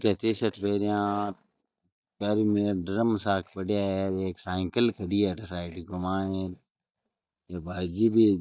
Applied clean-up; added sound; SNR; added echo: neural mask model DeepFilterNet 3.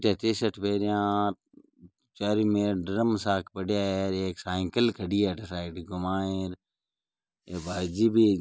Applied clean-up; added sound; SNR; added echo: none; none; none; none.